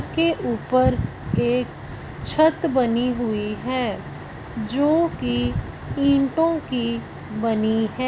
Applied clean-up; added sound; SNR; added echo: none; none; none; none.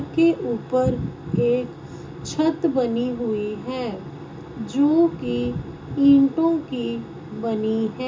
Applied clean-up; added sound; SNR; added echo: none; none; none; reverberation time 0.2 s.